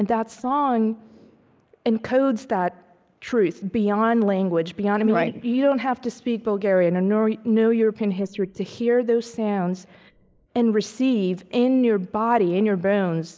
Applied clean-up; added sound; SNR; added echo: neural mask model Resemble Enhance denoiser.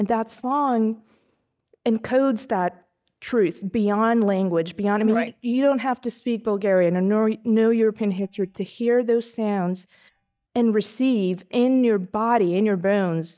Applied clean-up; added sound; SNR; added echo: neural mask model DeepFilterNet 3.